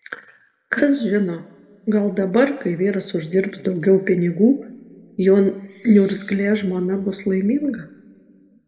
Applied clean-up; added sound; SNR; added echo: none; none; none; reverberation time 1.4 s.